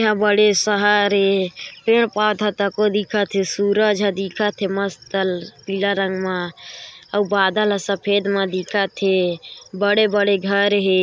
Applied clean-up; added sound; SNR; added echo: none; none; none; none.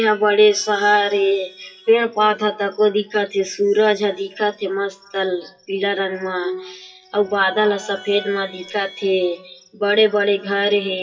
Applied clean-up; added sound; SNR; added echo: classical method WPE with log-MMSE.